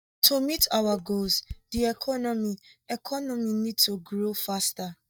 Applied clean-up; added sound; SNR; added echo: neural mask model DeepFilterNet 3.